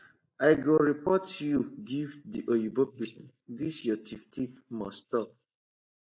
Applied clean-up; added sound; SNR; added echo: neural mask model Resemble Enhance denoiser.